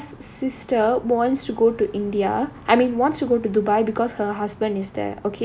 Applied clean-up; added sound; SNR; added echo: none; none; none; none.